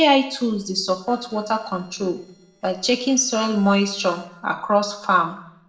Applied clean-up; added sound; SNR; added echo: neural separator model SepFormer DNS4.